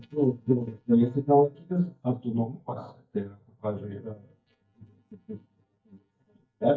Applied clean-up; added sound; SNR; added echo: neural mask model DeepFilterNet 3.